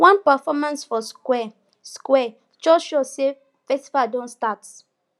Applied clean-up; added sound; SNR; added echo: none; none; none; none.